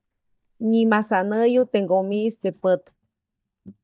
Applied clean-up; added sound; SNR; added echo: neural mask model DeepFilterNet 3.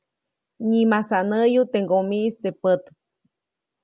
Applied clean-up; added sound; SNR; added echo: none; none; none; none.